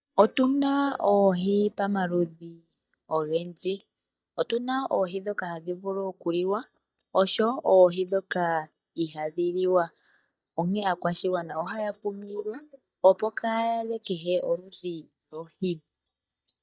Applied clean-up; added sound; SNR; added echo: neural mask model DeepFilterNet 3.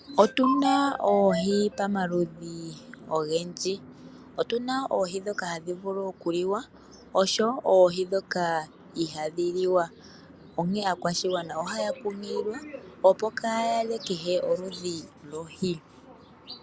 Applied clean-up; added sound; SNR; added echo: none; none; none; none.